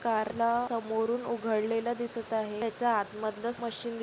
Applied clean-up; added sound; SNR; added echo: none; none; none; none.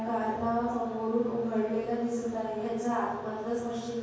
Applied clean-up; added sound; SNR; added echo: none; none; none; reverberation time 1.3 s.